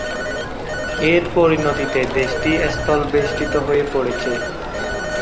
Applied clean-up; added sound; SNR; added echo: none; Telephone; 4 dB; none.